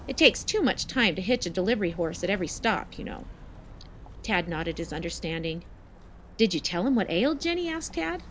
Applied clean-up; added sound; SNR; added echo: none; Walk, footsteps; 16 dB; none.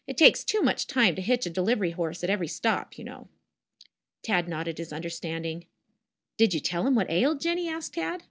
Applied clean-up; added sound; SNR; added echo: none; none; none; none.